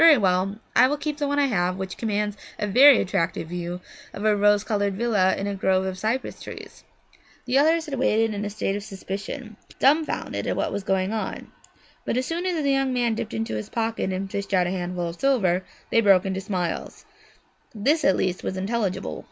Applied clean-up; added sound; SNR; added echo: none; none; none; none.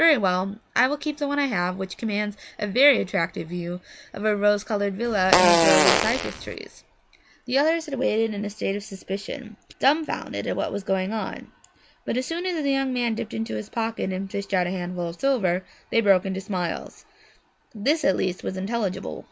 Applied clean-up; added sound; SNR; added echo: none; Fart; -5 dB; none.